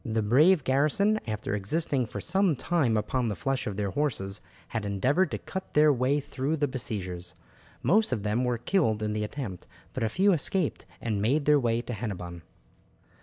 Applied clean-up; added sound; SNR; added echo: none; none; none; none.